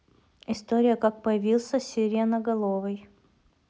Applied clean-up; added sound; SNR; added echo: none; none; none; none.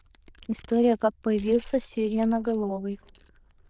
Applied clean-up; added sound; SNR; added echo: neural diffusion model UNIVERSE++.